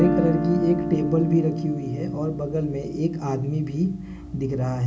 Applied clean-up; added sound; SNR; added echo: none; Guitar; 6 dB; reverberation time 0.5 s.